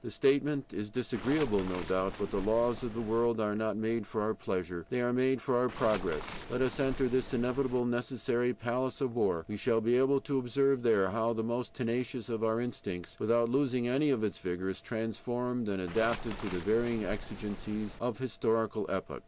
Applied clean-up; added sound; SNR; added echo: none; Waves, surf; 11 dB; none.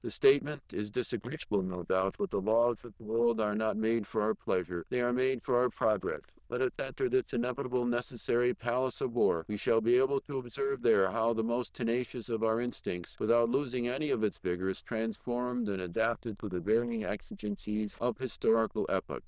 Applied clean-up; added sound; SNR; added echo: neural diffusion model UNIVERSE++.